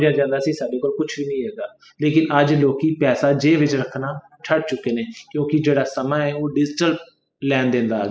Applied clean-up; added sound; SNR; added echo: classical method spectral subtraction.